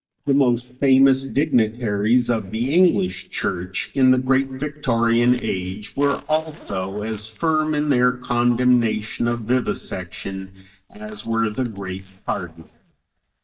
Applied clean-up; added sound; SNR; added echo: neural mask model DeepFilterNet 3.